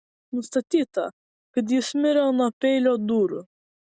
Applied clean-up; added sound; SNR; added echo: none; none; none; none.